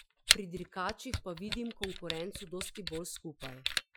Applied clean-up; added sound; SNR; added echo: classical method Wiener filter.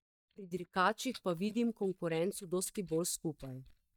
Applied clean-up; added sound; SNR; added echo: neural mask model DeepFilterNet 3.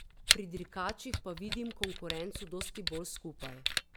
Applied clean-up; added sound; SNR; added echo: none; Camera; -4 dB; none.